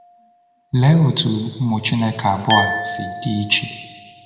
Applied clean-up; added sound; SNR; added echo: none; Glass; 10 dB; reverberation time 1.4 s.